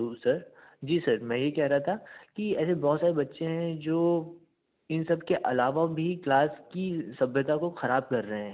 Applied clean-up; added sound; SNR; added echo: none; none; none; none.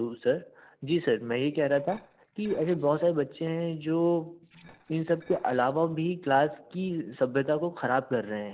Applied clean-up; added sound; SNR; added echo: neural separator model SepFormer DNS4.